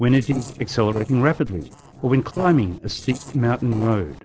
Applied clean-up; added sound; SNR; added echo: neural separator model SepFormer DNS4.